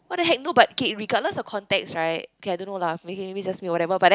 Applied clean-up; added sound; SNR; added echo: none; none; none; none.